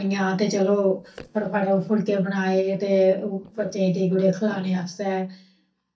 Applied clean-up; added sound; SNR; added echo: neural mask model DeepFilterNet 3.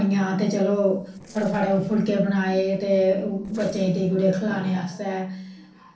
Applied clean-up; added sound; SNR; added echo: neural separator model SepFormer DNS4.